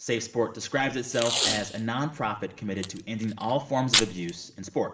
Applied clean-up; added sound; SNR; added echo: none; Packing tape, duct tape; 2 dB; reverberation time 1.3 s.